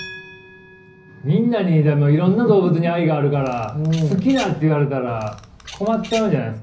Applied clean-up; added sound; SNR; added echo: none; Bird vocalization, bird call, bird song; 18 dB; reverberation time 0.5 s.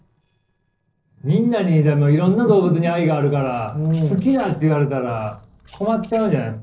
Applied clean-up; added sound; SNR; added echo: neural separator model SepFormer DNS4.